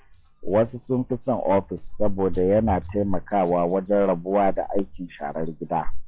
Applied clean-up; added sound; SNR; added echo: classical method log-MMSE.